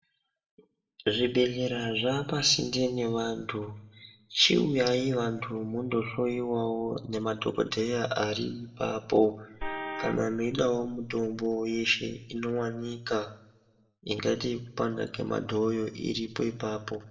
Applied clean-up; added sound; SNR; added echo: none; Vehicle horn, car horn, honking; 10 dB; reverberation time 0.6 s.